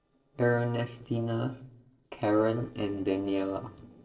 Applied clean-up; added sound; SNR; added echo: neural separator model SepFormer DNS4.